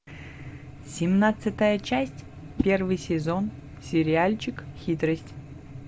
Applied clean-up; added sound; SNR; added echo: none; Whoosh, swoosh, swish; 10 dB; none.